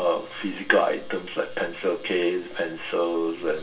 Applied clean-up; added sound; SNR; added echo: none; none; none; reverberation time 0.2 s.